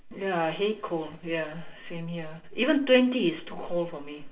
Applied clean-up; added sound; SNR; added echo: none; none; none; reverberation time 0.3 s.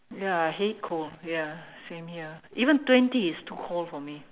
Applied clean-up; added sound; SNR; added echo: none; none; none; none.